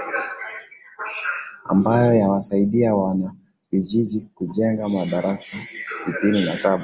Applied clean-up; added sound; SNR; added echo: none; none; none; none.